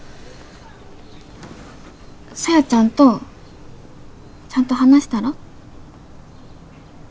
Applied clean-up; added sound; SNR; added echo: none; none; none; none.